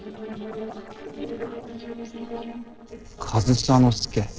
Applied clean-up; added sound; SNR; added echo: neural separator model SepFormer DNS4.